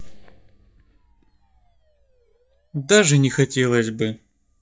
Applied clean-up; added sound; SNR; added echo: neural mask model DeepFilterNet 3.